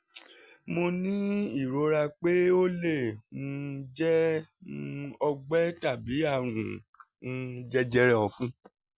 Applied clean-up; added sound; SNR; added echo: none; none; none; none.